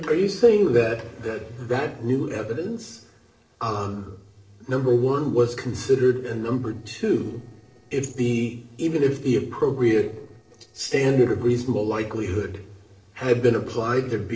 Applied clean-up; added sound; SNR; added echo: neural separator model SepFormer DNS4.